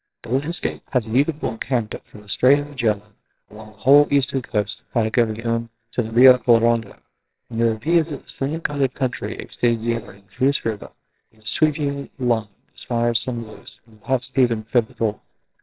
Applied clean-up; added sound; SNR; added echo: neural separator model SepFormer WHAMR!.